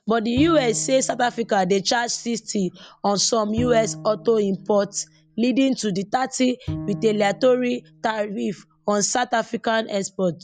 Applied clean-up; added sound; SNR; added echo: none; Bowed string instrument; 15 dB; none.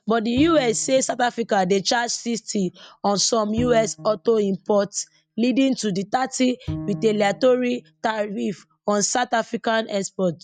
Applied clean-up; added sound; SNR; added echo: neural mask model RNNoise.